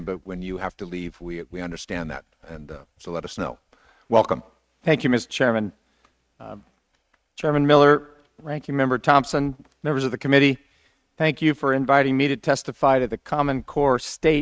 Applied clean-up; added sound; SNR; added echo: neural mask model RNNoise.